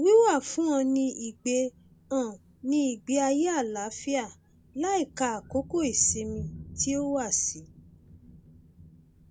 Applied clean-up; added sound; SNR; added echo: none; Thunder; 19 dB; none.